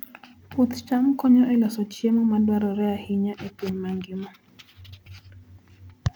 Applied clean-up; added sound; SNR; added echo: none; none; none; none.